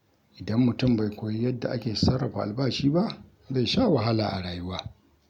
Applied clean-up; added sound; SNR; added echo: none; none; none; none.